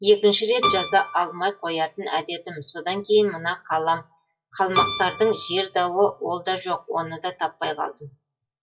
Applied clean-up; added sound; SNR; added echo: classical method WPE with log-MMSE.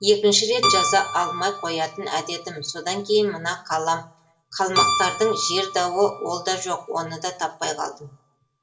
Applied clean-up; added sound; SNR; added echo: none; Keyboard (musical); 6 dB; reverberation time 0.4 s.